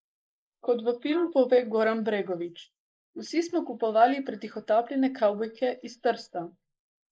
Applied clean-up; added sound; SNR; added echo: neural mask model Resemble Enhance denoiser.